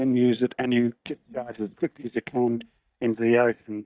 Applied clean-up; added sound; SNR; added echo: neural mask model DeepFilterNet 3.